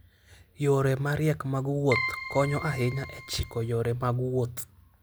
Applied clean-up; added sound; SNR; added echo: none; Keyboard (musical); 8 dB; none.